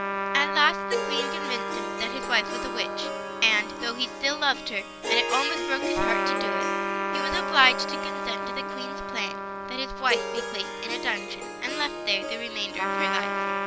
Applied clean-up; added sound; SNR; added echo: none; Harp + Trumpet; 1 dB; none.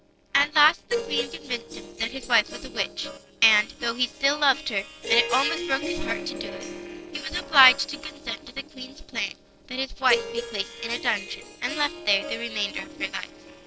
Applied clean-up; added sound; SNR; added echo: neural separator model SepFormer DNS4.